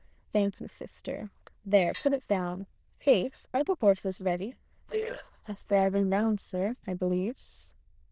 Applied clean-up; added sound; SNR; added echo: neural diffusion model UNIVERSE++.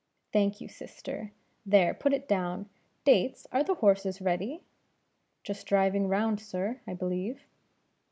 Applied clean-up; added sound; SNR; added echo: none; none; none; none.